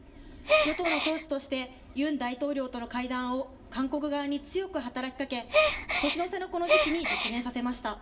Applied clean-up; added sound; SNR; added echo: none; Gasp; -5 dB; reverberation time 0.6 s.